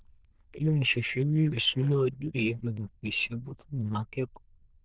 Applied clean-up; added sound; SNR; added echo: neural diffusion model UNIVERSE++.